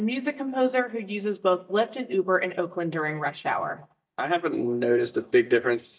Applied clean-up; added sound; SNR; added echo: neural mask model DeepFilterNet 3.